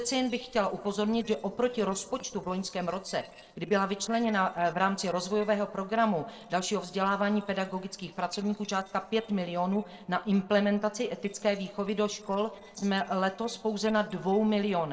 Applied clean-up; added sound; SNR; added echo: neural separator model SepFormer DNS4.